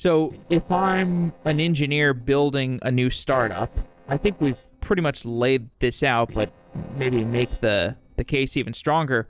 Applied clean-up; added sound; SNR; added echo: neural separator model SepFormer DNS4.